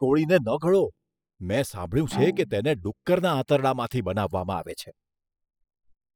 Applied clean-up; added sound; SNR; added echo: classical method spectral subtraction.